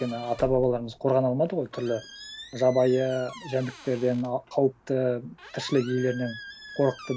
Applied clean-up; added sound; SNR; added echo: none; Squeak; 18 dB; none.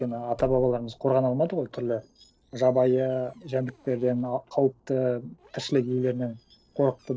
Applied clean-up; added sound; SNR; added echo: neural separator model SepFormer DNS4.